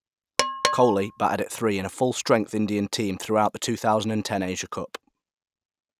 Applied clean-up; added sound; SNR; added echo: none; Percussion; 4 dB; none.